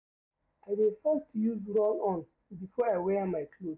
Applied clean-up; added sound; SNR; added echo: none; none; none; none.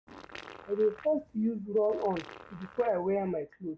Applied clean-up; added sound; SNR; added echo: none; Fart; 18 dB; none.